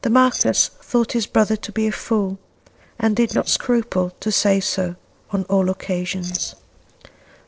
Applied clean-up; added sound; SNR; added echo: neural separator model SepFormer DNS4.